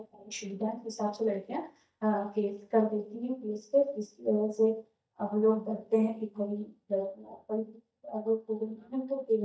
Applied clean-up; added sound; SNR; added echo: neural mask model DeepFilterNet 3.